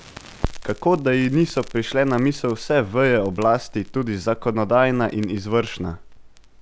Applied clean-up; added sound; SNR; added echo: none; Crackle; 14 dB; none.